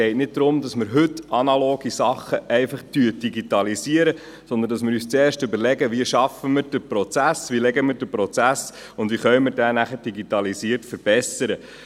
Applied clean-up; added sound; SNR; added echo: none; none; none; none.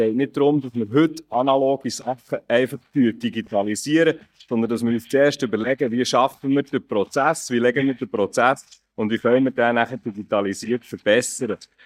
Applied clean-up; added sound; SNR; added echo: neural mask model DeepFilterNet 3.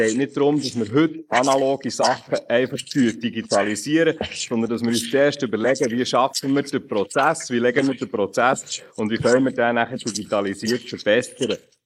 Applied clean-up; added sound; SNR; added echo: neural mask model Resemble Enhance denoiser.